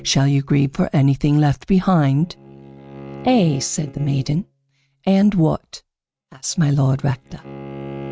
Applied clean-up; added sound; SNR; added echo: neural mask model RNNoise.